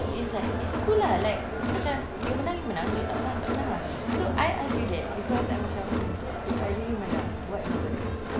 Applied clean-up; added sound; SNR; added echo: none; Crowd; -2 dB; none.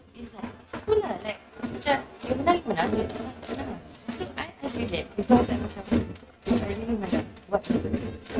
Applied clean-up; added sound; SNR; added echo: neural mask model RNNoise.